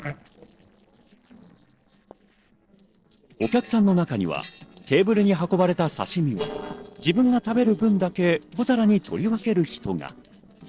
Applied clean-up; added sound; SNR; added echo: neural separator model SepFormer DNS4.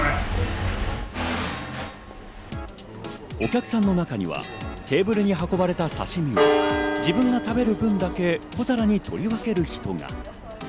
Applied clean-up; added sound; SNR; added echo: none; Church bell; 6 dB; none.